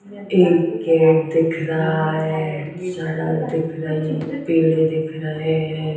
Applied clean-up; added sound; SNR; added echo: none; none; none; reverberation time 0.9 s.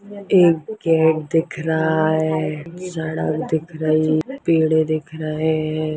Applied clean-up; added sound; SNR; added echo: none; none; none; none.